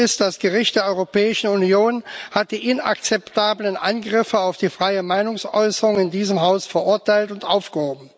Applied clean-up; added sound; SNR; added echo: none; none; none; none.